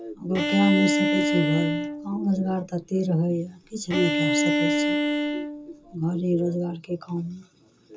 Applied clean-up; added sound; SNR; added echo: none; Bowed string instrument; -1 dB; reverberation time 0.2 s.